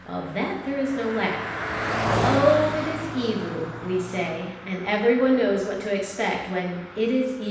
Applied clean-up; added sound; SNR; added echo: none; Car passing by; 6 dB; reverberation time 0.9 s.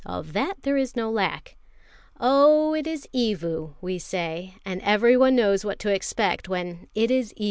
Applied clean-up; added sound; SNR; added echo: none; none; none; none.